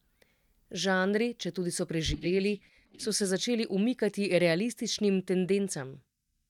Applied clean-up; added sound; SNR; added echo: neural mask model DeepFilterNet 3.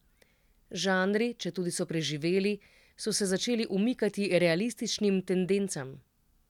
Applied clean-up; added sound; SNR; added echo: none; none; none; none.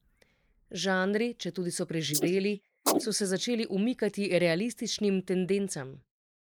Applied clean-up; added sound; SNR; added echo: neural mask model Resemble Enhance denoiser.